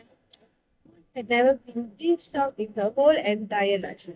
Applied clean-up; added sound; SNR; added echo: neural mask model DeepFilterNet 3.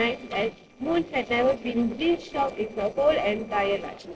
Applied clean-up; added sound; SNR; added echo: neural separator model SepFormer DNS4.